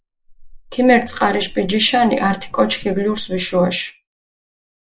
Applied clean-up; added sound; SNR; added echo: neural mask model Resemble Enhance denoiser.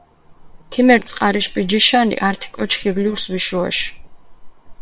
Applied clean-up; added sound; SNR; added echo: neural separator model SepFormer WHAM!.